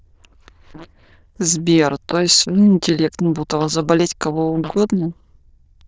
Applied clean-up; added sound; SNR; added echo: neural diffusion model UNIVERSE++.